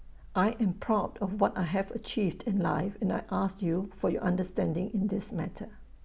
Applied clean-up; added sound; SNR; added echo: none; none; none; none.